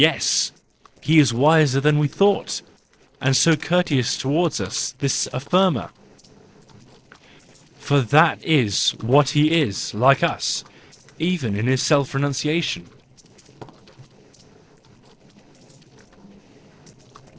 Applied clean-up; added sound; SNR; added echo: neural separator model SepFormer DNS4.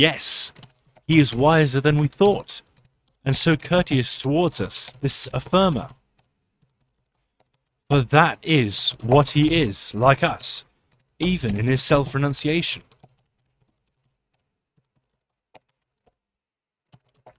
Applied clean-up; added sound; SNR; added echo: neural mask model RNNoise.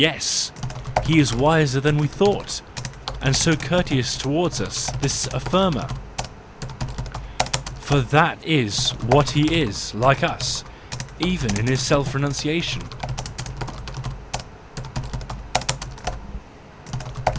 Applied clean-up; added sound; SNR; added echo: none; Typing; 7 dB; none.